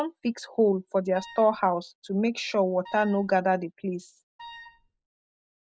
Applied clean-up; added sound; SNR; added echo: none; Wind instrument, woodwind instrument; 20 dB; none.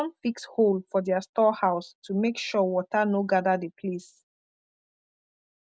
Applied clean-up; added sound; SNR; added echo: none; none; none; none.